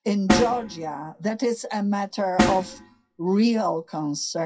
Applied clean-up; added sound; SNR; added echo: classical method WPE with log-MMSE.